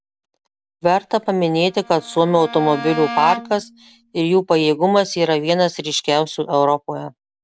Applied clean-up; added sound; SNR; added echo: none; Bowed string instrument; 13 dB; none.